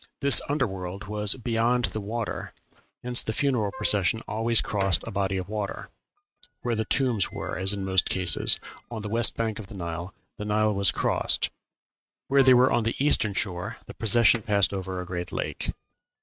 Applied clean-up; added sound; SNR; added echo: neural mask model RNNoise.